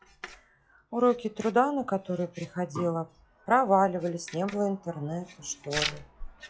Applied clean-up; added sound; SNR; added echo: classical method log-MMSE.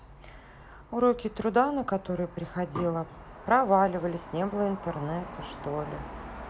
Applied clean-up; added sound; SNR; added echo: none; none; none; none.